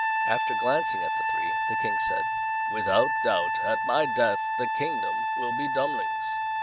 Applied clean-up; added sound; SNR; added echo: none; Trumpet; -3 dB; none.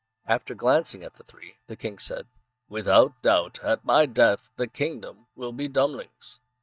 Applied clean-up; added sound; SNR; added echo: neural mask model DeepFilterNet 3.